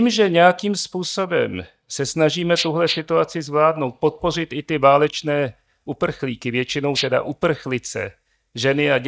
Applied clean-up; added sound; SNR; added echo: neural mask model DeepFilterNet 3.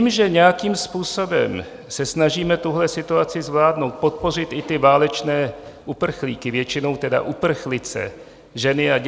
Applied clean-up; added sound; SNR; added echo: none; none; none; none.